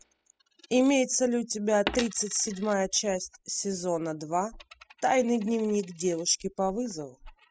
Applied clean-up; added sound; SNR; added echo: classical method spectral subtraction.